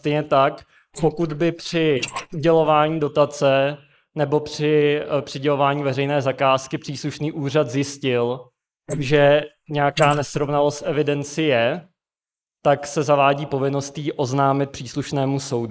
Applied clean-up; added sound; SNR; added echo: neural mask model Resemble Enhance denoiser.